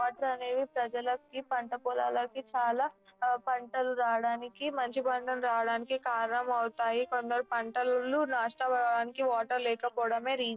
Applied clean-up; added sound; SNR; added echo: neural separator model SepFormer DNS4.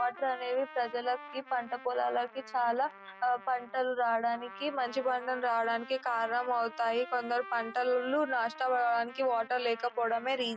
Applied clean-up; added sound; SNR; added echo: none; Trumpet; 17 dB; none.